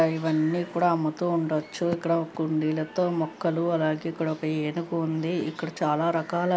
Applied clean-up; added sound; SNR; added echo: none; none; none; none.